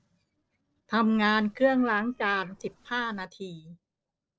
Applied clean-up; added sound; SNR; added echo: neural separator model SepFormer DNS4.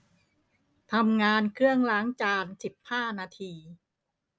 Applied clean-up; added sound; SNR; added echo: none; none; none; none.